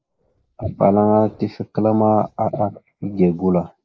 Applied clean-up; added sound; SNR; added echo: neural mask model Resemble Enhance denoiser.